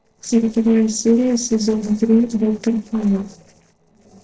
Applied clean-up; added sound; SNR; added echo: neural separator model SepFormer DNS4.